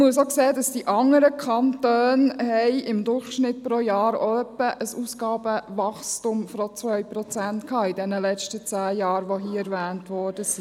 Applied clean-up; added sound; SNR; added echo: none; none; none; none.